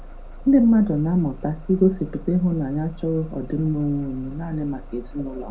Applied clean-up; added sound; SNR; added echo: none; Bus; 14 dB; reverberation time 0.2 s.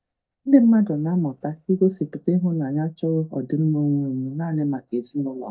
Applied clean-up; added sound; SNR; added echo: neural mask model DeepFilterNet 3.